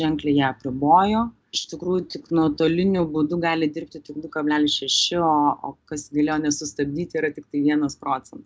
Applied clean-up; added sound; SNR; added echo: none; none; none; none.